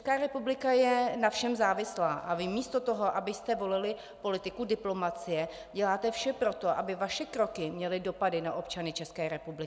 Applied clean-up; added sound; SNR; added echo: none; none; none; none.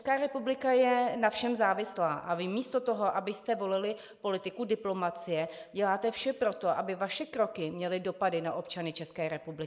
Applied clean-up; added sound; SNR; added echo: neural mask model Resemble Enhance denoiser.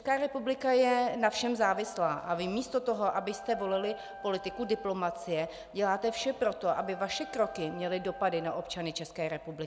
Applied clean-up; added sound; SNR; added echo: none; Wind instrument, woodwind instrument; 17 dB; none.